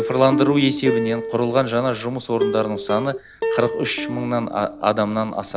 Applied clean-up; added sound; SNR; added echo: none; Plucked string instrument; 5 dB; none.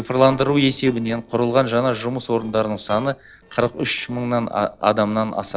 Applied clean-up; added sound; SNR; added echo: neural separator model SepFormer DNS4.